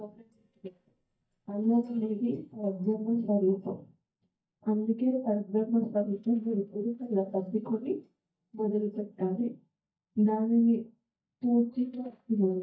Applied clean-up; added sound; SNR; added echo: neural mask model DeepFilterNet 3.